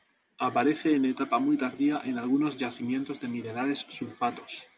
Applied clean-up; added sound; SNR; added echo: none; none; none; none.